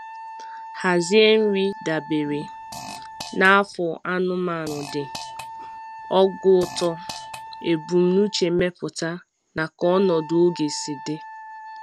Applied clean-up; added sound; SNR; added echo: none; Wind instrument, woodwind instrument + Fart; 15 dB; none.